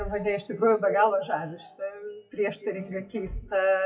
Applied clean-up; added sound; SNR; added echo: classical method WPE with log-MMSE.